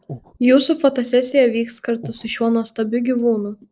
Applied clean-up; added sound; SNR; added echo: neural separator model SepFormer DNS4.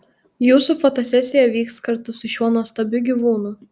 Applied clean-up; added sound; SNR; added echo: none; none; none; none.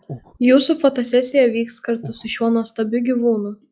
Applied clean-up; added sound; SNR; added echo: classical method log-MMSE.